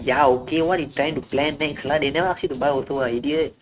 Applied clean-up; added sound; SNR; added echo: neural mask model RNNoise.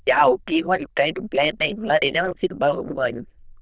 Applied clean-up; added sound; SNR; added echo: neural diffusion model UNIVERSE++.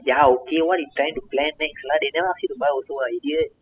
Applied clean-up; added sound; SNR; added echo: classical method spectral subtraction.